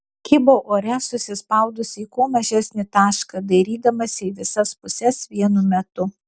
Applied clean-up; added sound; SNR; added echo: none; none; none; none.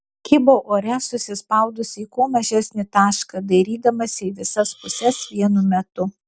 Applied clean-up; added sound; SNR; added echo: none; Hiss; 19 dB; none.